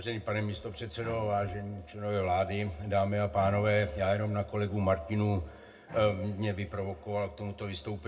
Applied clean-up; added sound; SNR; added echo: none; Bowed string instrument; 20 dB; reverberation time 0.2 s.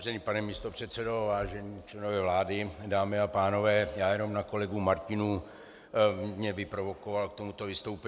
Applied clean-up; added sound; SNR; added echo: none; none; none; none.